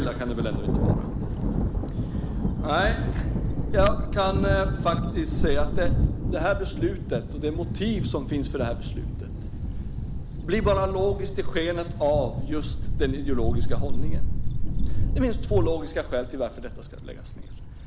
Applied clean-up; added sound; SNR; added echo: none; Thunder; -4 dB; none.